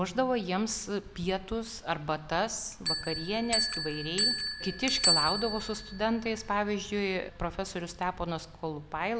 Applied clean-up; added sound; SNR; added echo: none; Bell; 4 dB; none.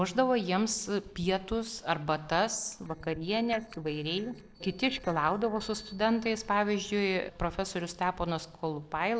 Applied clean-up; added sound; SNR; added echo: neural separator model SepFormer DNS4.